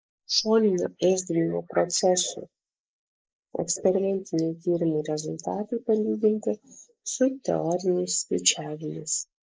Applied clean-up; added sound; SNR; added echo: neural mask model Resemble Enhance denoiser.